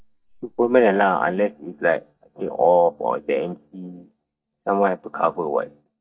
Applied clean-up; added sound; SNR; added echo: neural mask model DeepFilterNet 3.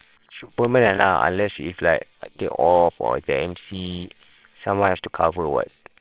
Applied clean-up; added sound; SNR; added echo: neural separator model SepFormer WHAMR!.